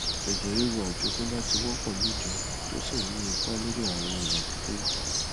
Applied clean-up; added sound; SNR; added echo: none; Bird; -3 dB; none.